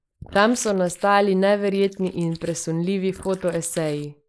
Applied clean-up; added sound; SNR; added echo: neural mask model Resemble Enhance denoiser.